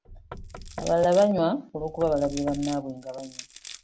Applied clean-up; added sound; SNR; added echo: none; Crushing + Knock / Wood; 15 dB; none.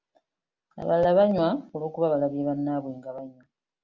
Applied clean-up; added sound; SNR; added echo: none; none; none; none.